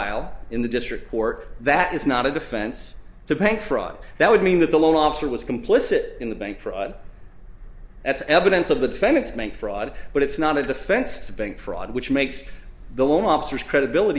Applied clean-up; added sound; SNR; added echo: none; none; none; none.